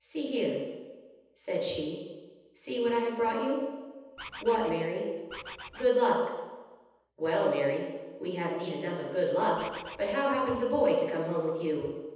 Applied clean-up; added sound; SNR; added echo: none; Bird; 13 dB; reverberation time 1.1 s.